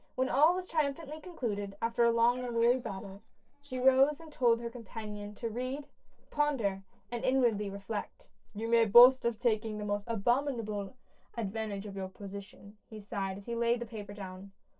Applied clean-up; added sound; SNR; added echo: neural separator model SepFormer DNS4.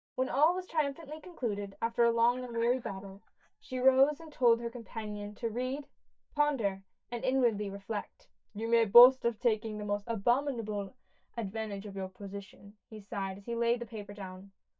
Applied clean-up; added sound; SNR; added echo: neural mask model DeepFilterNet 3.